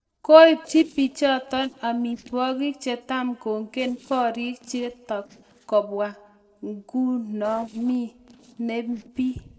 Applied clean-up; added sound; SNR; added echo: neural separator model SepFormer DNS4.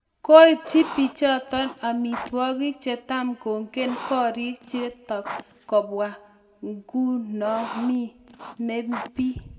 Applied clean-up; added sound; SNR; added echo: none; Writing; 15 dB; reverberation time 0.7 s.